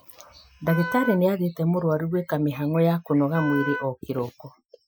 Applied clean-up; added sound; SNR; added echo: classical method Wiener filter.